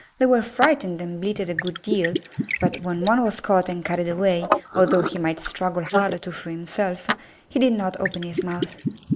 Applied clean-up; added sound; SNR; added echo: neural mask model Resemble Enhance denoiser.